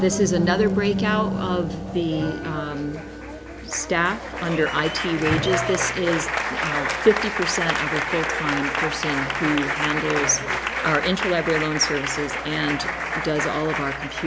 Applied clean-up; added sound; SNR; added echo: none; Applause; 2 dB; none.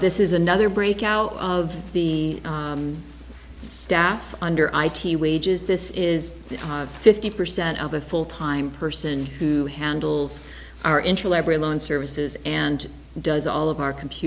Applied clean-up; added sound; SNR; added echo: none; none; none; none.